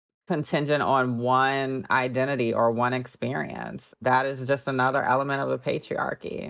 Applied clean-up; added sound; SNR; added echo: neural mask model DeepFilterNet 3.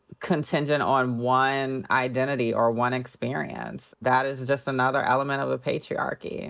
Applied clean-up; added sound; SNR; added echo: none; none; none; none.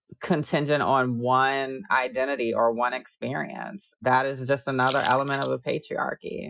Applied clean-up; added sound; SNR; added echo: classical method Wiener filter.